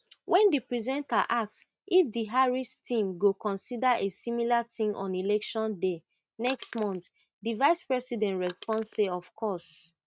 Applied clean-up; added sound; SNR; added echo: neural mask model RNNoise.